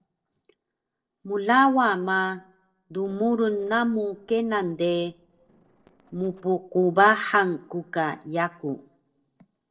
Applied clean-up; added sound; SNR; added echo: neural separator model SepFormer DNS4.